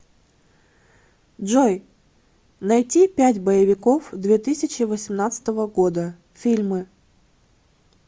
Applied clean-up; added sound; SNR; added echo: none; none; none; none.